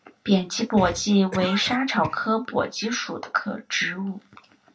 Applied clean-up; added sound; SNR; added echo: none; Cough; 14 dB; reverberation time 0.2 s.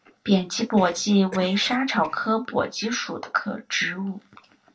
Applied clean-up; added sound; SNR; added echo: neural separator model SepFormer DNS4.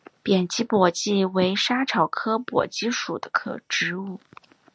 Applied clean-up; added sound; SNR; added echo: none; none; none; none.